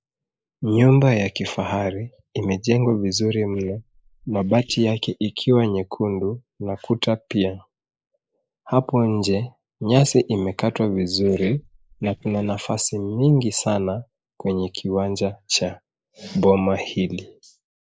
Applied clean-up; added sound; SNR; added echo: neural mask model Resemble Enhance denoiser.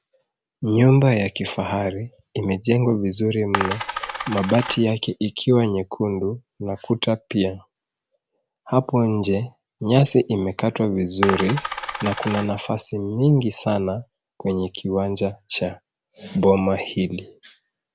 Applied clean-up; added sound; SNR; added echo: none; Coin (dropping); 6 dB; none.